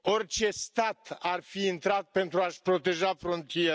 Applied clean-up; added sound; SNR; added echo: none; none; none; none.